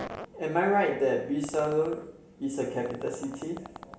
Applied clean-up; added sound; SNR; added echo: none; Fart; 16 dB; reverberation time 0.7 s.